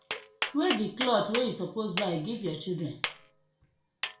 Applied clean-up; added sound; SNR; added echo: none; Tap; 3 dB; reverberation time 0.4 s.